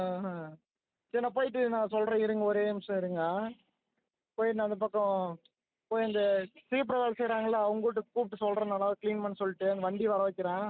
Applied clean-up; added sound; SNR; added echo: none; none; none; none.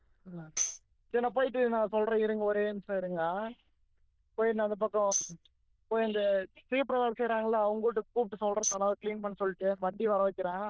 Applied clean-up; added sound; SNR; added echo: neural diffusion model UNIVERSE++.